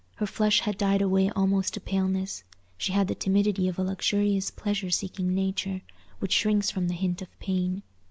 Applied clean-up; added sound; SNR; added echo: none; none; none; none.